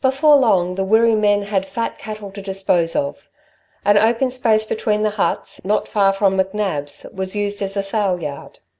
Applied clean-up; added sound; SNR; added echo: none; none; none; none.